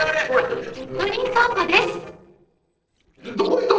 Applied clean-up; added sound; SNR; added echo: neural separator model SepFormer DNS4.